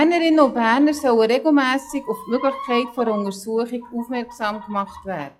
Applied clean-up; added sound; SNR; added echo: classical method log-MMSE.